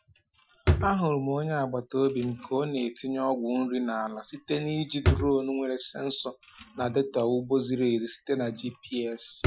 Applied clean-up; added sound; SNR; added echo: classical method Wiener filter.